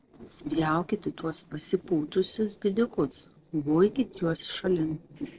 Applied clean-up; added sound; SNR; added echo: neural separator model SepFormer DNS4.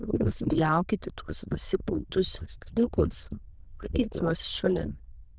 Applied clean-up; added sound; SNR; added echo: neural diffusion model UNIVERSE++.